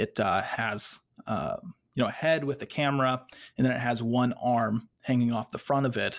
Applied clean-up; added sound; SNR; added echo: none; none; none; none.